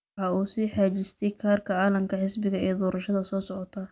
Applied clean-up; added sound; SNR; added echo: none; none; none; none.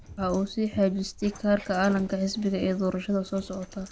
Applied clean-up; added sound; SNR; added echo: none; Dog; 18 dB; none.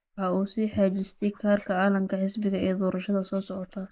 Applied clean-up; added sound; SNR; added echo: neural mask model Resemble Enhance denoiser.